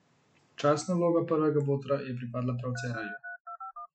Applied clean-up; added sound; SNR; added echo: classical method Wiener filter.